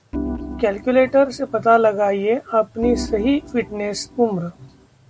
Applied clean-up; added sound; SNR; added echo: none; Organ; 12 dB; none.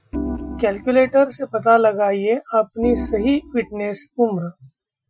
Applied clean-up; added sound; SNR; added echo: classical method Wiener filter.